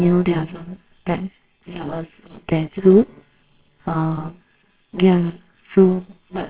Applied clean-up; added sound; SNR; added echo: neural separator model SepFormer WHAMR!.